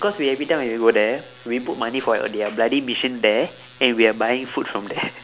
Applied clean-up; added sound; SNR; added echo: none; none; none; none.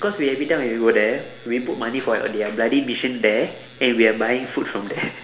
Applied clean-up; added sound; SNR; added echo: none; none; none; reverberation time 2.8 s.